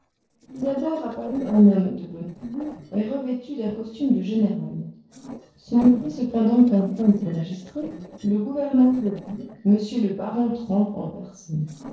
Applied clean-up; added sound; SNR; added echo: neural separator model SepFormer DNS4.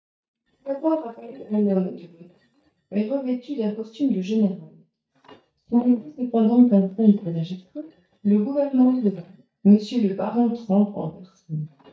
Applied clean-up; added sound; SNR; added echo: neural mask model DeepFilterNet 3.